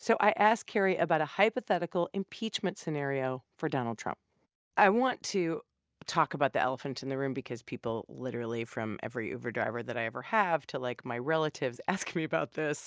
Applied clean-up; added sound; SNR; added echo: none; none; none; none.